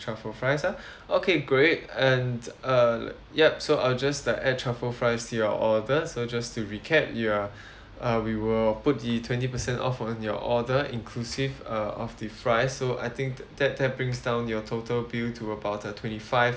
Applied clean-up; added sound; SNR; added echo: none; none; none; none.